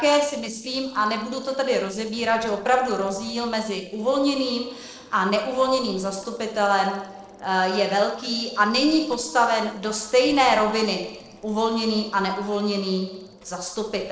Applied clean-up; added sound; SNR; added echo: neural separator model SepFormer DNS4.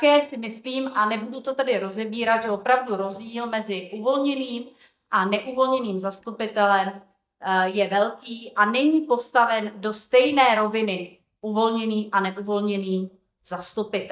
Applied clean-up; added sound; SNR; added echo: neural mask model DeepFilterNet 3.